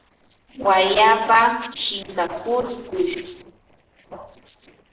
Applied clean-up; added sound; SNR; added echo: neural separator model SepFormer DNS4.